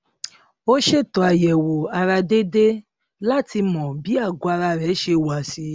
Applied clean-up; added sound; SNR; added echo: none; none; none; none.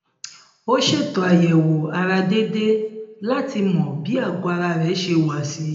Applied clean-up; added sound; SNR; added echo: none; none; none; reverberation time 0.7 s.